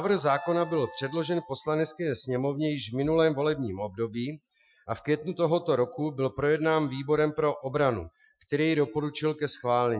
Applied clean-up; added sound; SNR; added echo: classical method Wiener filter.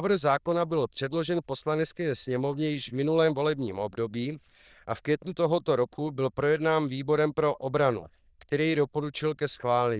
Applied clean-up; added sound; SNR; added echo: neural diffusion model UNIVERSE++.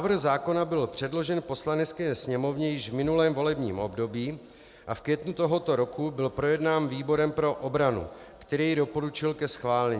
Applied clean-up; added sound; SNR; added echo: none; none; none; none.